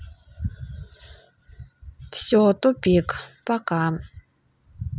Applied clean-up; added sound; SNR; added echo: none; none; none; none.